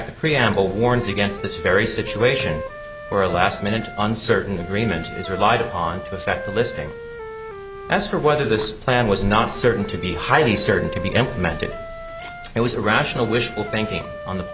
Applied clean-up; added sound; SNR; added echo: none; Wind instrument, woodwind instrument; 13 dB; none.